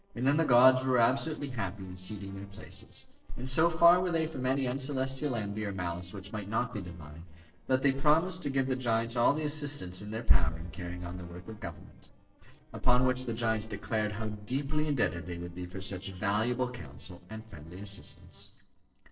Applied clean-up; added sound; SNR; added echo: neural separator model SepFormer DNS4.